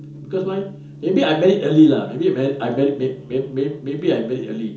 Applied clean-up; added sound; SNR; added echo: none; Gong; 20 dB; reverberation time 0.6 s.